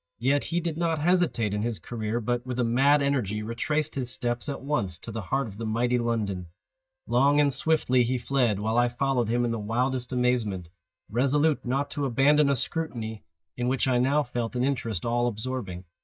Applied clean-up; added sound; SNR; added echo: neural mask model DeepFilterNet 3.